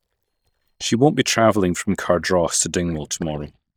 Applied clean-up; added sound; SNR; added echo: neural mask model DeepFilterNet 3.